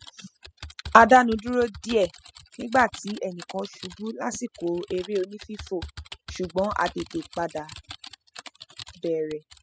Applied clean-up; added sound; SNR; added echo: classical method spectral subtraction.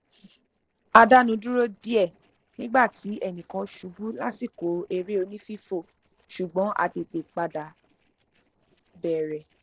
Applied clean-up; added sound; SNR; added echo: neural separator model SepFormer DNS4.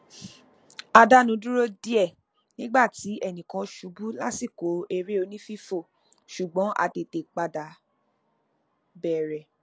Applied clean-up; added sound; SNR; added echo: none; none; none; none.